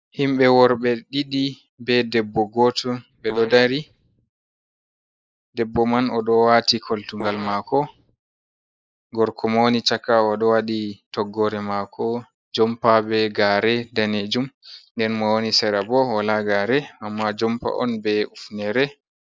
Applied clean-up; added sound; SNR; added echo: neural mask model Resemble Enhance denoiser.